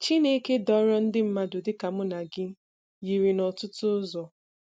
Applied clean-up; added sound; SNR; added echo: none; none; none; none.